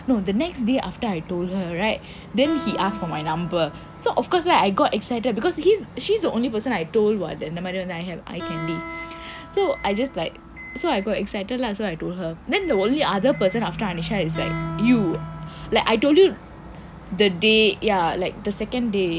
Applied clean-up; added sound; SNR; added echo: none; Guitar + Microwave oven; 16 dB; none.